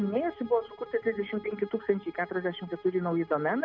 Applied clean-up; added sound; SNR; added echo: none; Bowed string instrument; 20 dB; none.